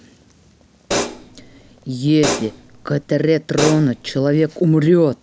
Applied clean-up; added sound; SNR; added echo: none; Hi-hat; 8 dB; none.